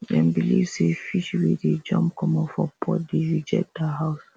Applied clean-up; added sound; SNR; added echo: none; none; none; none.